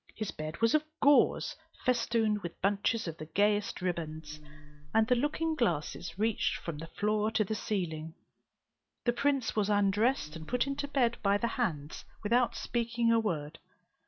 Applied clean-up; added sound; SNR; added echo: none; Buzz; 13 dB; none.